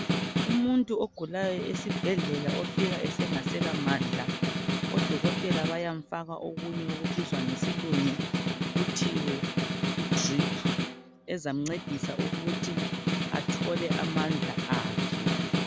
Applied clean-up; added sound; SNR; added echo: none; Snare drum; -3 dB; none.